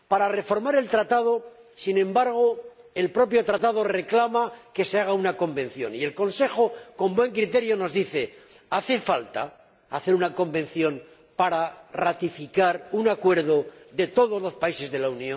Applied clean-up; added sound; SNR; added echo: none; none; none; none.